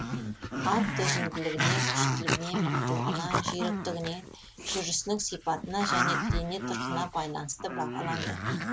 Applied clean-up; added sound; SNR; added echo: none; Growling; -3 dB; none.